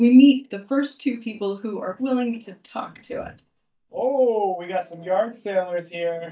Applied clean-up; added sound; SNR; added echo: neural mask model DeepFilterNet 3.